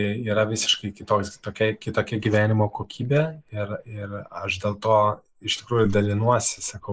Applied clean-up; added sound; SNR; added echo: neural mask model Resemble Enhance denoiser.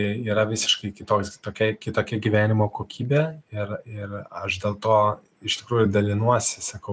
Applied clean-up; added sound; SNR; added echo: none; none; none; none.